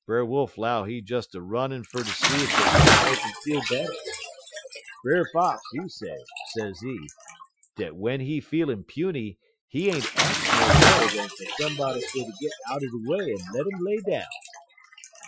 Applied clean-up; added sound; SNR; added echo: classical method Wiener filter.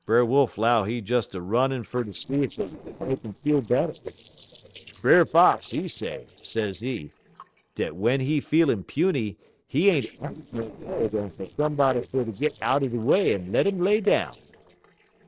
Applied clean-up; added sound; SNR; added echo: neural separator model SepFormer DNS4.